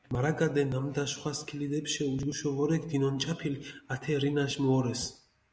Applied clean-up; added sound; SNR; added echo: none; none; none; none.